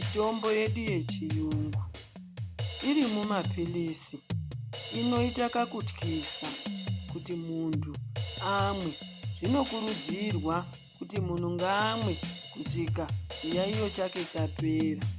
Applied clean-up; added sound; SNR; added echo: none; Drum kit; 3 dB; none.